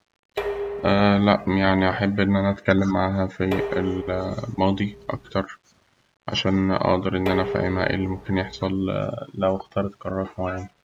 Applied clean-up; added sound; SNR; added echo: none; Dishes, pots, and pans; 11 dB; none.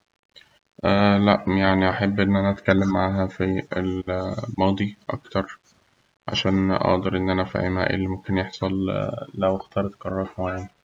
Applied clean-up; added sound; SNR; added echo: none; none; none; none.